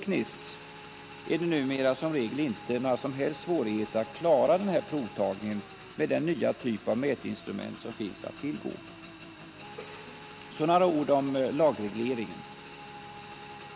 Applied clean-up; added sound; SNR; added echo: none; Motorcycle / Engine; 16 dB; none.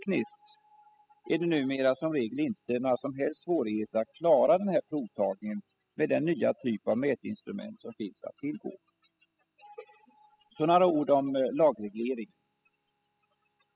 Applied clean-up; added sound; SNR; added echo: classical method spectral subtraction.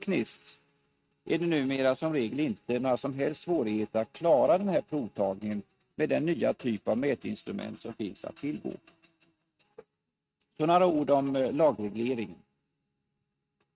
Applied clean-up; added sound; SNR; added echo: neural mask model RNNoise.